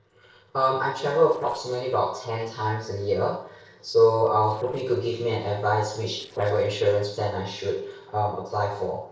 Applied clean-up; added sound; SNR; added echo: neural separator model SepFormer DNS4.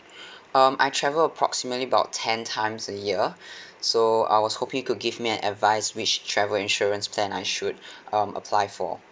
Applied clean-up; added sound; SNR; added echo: none; none; none; none.